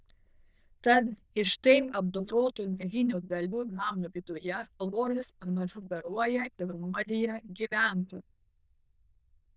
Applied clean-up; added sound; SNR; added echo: neural diffusion model UNIVERSE++.